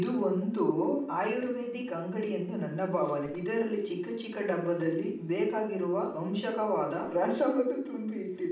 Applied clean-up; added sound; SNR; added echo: none; none; none; reverberation time 0.5 s.